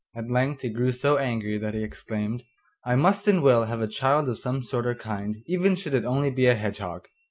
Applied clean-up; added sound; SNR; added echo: none; none; none; none.